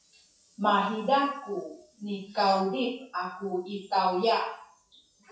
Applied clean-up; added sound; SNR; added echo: classical method WPE with log-MMSE.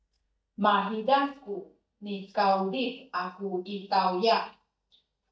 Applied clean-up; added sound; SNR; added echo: neural mask model DeepFilterNet 3.